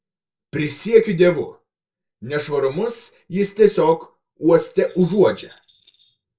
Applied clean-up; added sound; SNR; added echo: neural separator model SepFormer DNS4.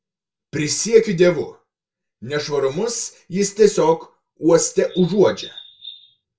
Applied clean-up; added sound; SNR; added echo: none; Bird vocalization, bird call, bird song; 20 dB; reverberation time 0.2 s.